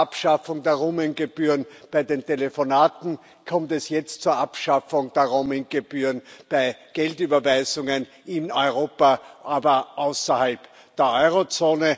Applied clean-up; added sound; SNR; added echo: none; none; none; none.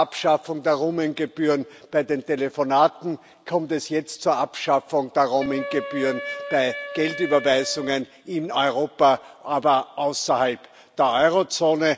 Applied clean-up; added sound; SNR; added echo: none; Wind instrument, woodwind instrument; 12 dB; none.